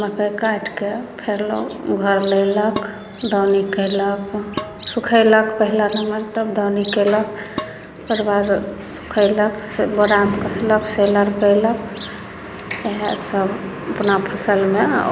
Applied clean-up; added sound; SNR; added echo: none; Dishes, pots, and pans + Chirp, tweet; 15 dB; none.